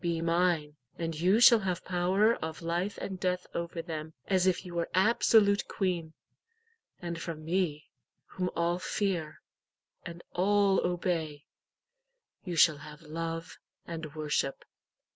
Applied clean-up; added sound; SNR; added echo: none; none; none; none.